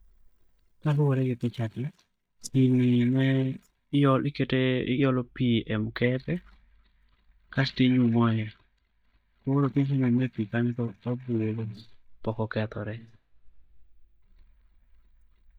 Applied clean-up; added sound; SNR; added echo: neural mask model DeepFilterNet 3.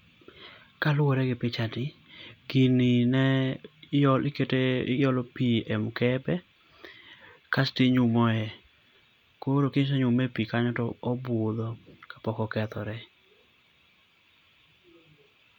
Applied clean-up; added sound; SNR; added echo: none; none; none; none.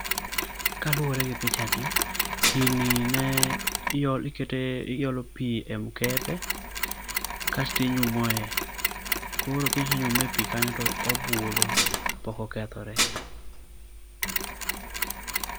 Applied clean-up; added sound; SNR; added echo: none; Mechanisms + Dishes, pots, and pans; -1 dB; none.